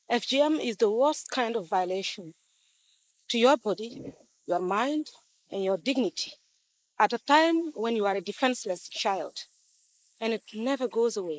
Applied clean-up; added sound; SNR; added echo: neural mask model Resemble Enhance denoiser.